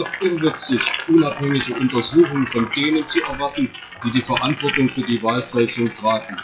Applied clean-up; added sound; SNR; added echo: classical method WPE with log-MMSE.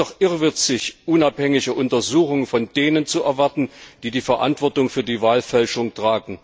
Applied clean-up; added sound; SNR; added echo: none; none; none; none.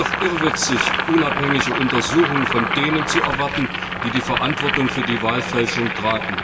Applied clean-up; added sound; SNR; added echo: none; Boiling; 1 dB; reverberation time 1.4 s.